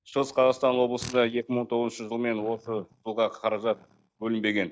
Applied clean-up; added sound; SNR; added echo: neural mask model DeepFilterNet 3.